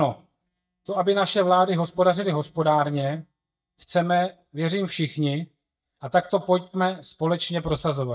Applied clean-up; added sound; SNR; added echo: neural mask model DeepFilterNet 3.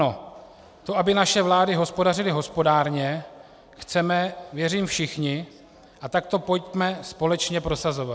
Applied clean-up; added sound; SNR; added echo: none; none; none; none.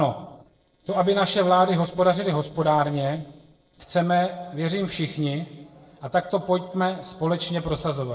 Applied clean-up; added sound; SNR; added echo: neural separator model SepFormer DNS4.